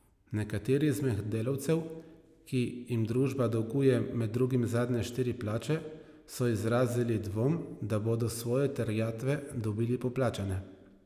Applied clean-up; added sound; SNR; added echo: none; none; none; none.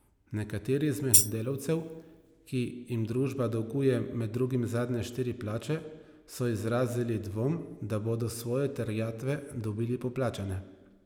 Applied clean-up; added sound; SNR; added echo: none; Tambourine; -3 dB; none.